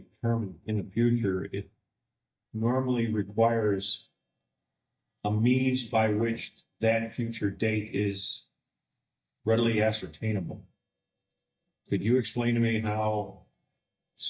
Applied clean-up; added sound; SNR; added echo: neural mask model DeepFilterNet 3.